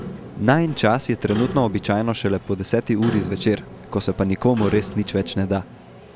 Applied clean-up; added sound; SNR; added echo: none; Clock; 13 dB; none.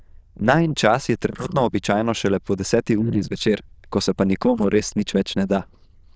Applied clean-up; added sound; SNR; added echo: neural diffusion model UNIVERSE++.